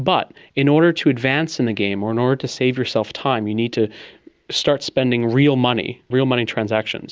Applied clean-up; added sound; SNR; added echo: none; none; none; none.